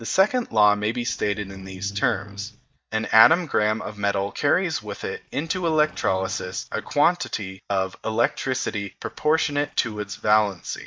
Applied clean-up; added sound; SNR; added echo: neural mask model DeepFilterNet 3.